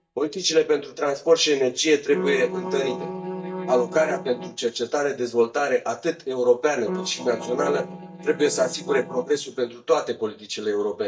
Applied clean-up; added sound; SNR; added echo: neural mask model DeepFilterNet 3.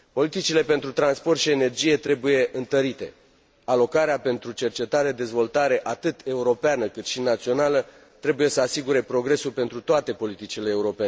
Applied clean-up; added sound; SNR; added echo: none; none; none; none.